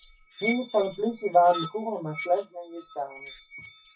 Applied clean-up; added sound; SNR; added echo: classical method WPE with log-MMSE.